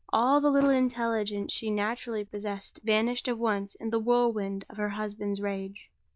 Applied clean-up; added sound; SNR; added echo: neural diffusion model UNIVERSE++.